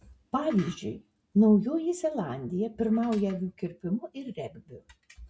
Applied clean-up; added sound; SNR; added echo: none; none; none; none.